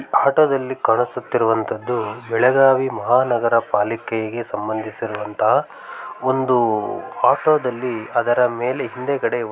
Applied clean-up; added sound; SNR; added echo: none; none; none; none.